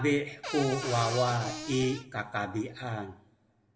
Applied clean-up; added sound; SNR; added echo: none; Cupboard open or close / Door; 7 dB; reverberation time 0.7 s.